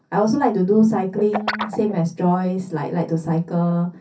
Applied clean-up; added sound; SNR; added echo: none; Guitar; 11 dB; reverberation time 0.3 s.